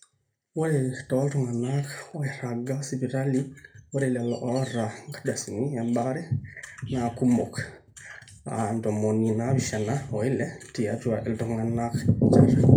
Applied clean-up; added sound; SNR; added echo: none; none; none; reverberation time 0.3 s.